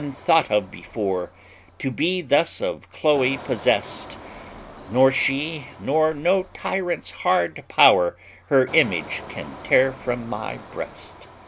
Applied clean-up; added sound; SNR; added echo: none; Engine; 19 dB; none.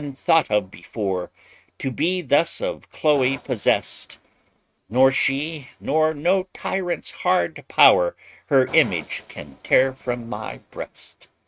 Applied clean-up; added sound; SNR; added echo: neural mask model RNNoise.